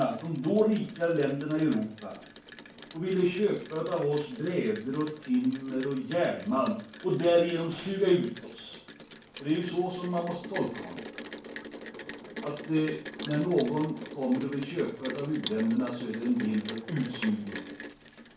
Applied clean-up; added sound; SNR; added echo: none; Rain; 13 dB; reverberation time 0.4 s.